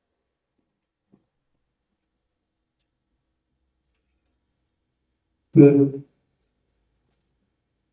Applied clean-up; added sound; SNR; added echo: neural mask model DeepFilterNet 3.